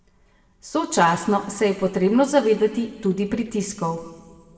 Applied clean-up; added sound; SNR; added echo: none; none; none; reverberation time 1.3 s.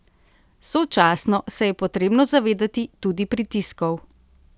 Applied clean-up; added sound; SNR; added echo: none; none; none; none.